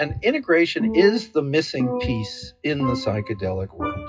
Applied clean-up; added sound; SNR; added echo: classical method WPE with log-MMSE.